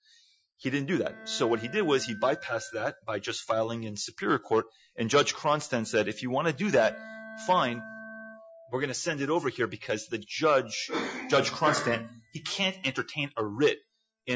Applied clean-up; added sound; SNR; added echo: classical method Wiener filter.